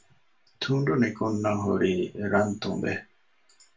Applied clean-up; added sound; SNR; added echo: none; none; none; reverberation time 0.2 s.